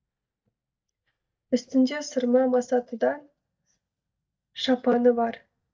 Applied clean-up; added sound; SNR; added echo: neural mask model DeepFilterNet 3.